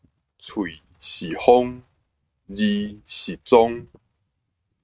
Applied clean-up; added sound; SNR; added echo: neural mask model RNNoise.